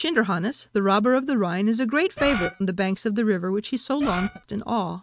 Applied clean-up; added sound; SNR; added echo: neural mask model RNNoise.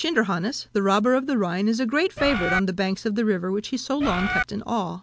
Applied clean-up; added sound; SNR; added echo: none; Bird; 2 dB; none.